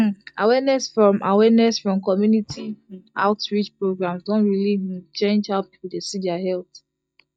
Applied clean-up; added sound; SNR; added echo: neural mask model DeepFilterNet 3.